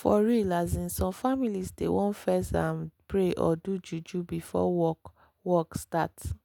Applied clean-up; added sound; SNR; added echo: none; none; none; none.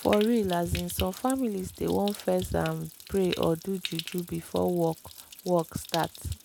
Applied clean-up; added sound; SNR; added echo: none; Stream; 14 dB; none.